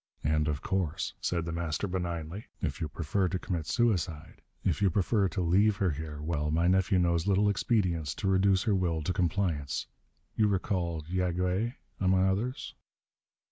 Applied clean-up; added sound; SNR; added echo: none; none; none; none.